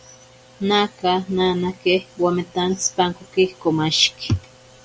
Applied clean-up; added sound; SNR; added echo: none; none; none; none.